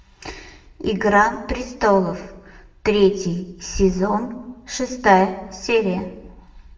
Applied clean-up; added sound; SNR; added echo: none; none; none; reverberation time 0.8 s.